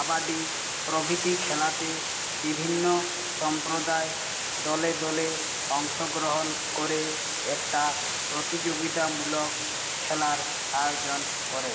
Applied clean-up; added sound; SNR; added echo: none; Water; 0 dB; none.